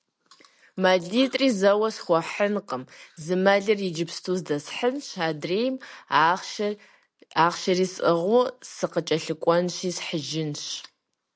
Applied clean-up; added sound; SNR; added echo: none; none; none; none.